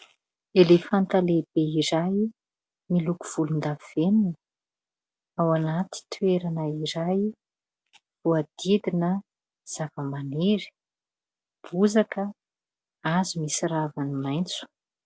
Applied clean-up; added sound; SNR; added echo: none; none; none; none.